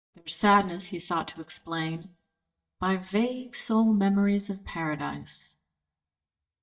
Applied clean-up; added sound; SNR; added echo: neural mask model DeepFilterNet 3.